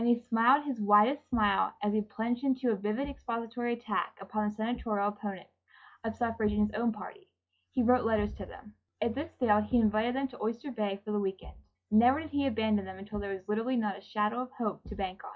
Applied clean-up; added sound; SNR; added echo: classical method log-MMSE.